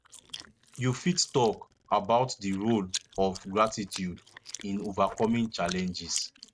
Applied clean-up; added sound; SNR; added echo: neural mask model RNNoise.